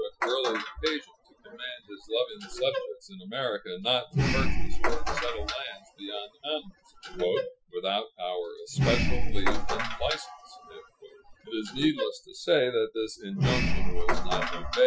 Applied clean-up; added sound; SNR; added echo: classical method Wiener filter.